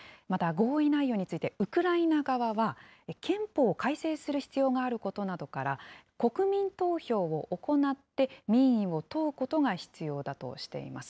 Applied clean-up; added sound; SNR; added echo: none; none; none; none.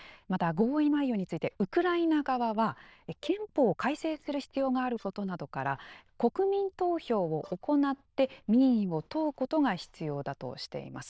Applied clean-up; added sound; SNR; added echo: neural diffusion model UNIVERSE++.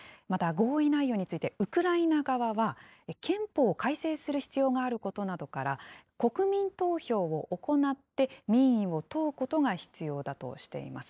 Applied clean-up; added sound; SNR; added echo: neural mask model Resemble Enhance denoiser.